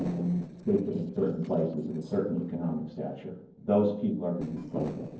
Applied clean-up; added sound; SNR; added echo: neural separator model SepFormer DNS4.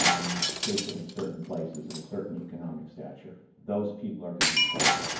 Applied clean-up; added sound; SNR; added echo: none; Shatter; -4 dB; reverberation time 0.9 s.